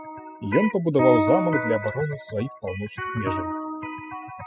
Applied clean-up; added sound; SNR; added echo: classical method spectral subtraction.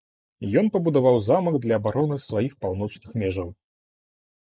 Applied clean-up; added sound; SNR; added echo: neural mask model Resemble Enhance denoiser.